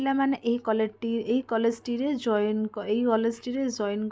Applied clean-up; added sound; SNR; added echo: none; none; none; none.